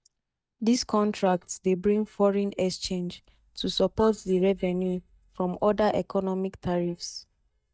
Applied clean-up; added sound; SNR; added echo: neural mask model DeepFilterNet 3.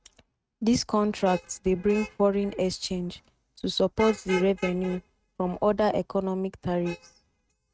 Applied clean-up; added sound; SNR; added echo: neural mask model RNNoise.